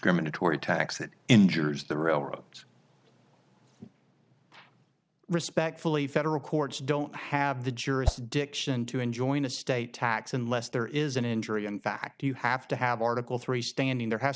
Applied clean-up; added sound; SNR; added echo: none; Whoosh, swoosh, swish; 0 dB; none.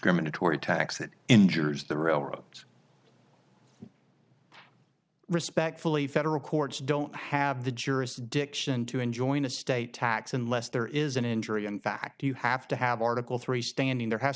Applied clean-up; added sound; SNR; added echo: none; none; none; none.